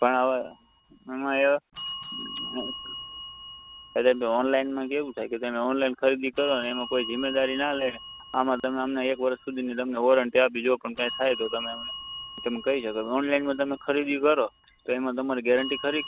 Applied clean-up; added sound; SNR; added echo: none; Bell; 4 dB; none.